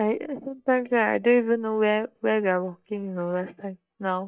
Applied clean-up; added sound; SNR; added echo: neural mask model DeepFilterNet 3.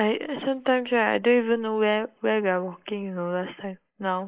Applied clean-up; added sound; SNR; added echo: neural mask model Resemble Enhance denoiser.